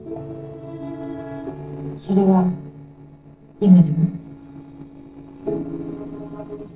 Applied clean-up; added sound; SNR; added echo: neural separator model SepFormer DNS4.